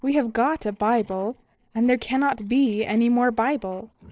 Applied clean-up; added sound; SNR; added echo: neural separator model SepFormer DNS4.